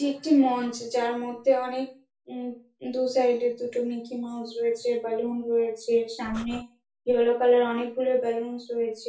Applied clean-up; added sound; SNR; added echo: none; Breathing; 14 dB; reverberation time 0.3 s.